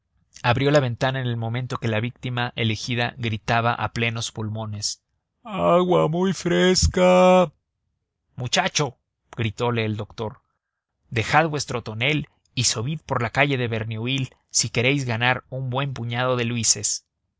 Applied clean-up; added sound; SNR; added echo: none; none; none; none.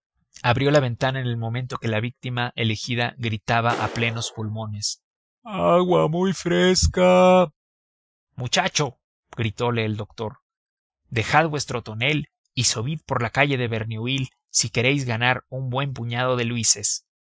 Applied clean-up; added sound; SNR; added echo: classical method Wiener filter.